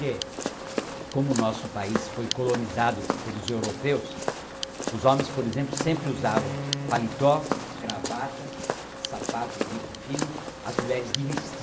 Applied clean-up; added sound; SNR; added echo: none; Bowed string instrument + Walk, footsteps; 3 dB; none.